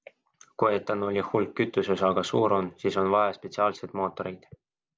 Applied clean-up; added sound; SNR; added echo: none; none; none; none.